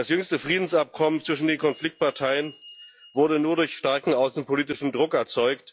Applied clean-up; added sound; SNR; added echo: classical method log-MMSE.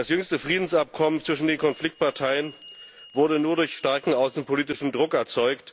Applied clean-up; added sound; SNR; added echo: none; Bell; 17 dB; none.